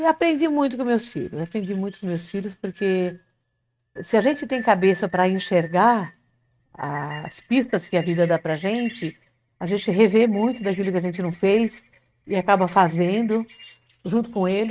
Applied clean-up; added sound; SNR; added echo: neural mask model RNNoise.